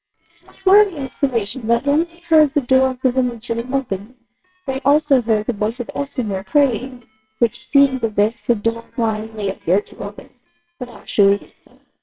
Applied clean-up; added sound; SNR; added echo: neural separator model SepFormer WHAMR!.